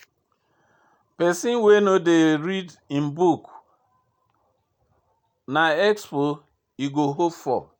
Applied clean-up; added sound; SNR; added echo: none; none; none; none.